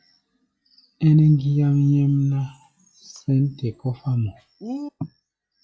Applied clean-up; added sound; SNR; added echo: classical method log-MMSE.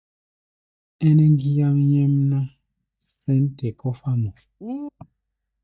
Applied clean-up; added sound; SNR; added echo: neural mask model DeepFilterNet 3.